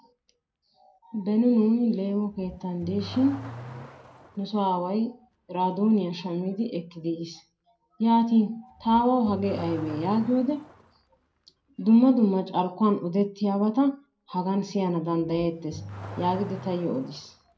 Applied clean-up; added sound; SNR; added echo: none; Accelerating, revving, vroom / Car; 19 dB; reverberation time 0.2 s.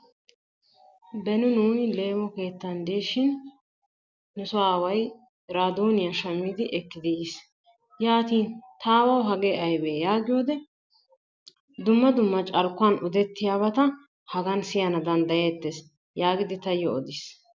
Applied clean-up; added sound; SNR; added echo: none; none; none; none.